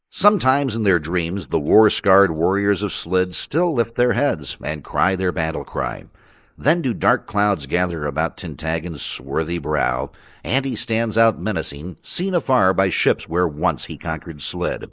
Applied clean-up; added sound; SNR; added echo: neural mask model Resemble Enhance denoiser.